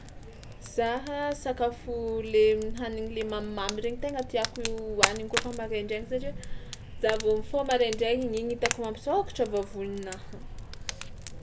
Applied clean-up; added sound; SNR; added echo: none; Fire; 6 dB; none.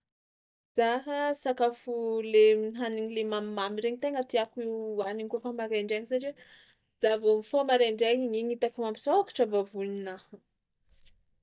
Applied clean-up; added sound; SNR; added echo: neural mask model DeepFilterNet 3.